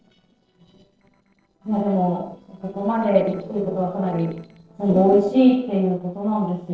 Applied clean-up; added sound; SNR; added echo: neural separator model SepFormer DNS4.